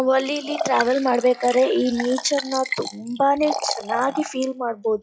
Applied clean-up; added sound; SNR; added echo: classical method log-MMSE.